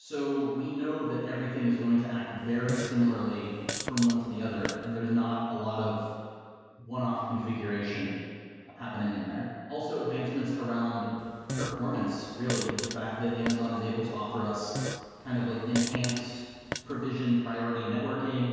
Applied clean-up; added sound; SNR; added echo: none; Fart; 8 dB; reverberation time 1.9 s.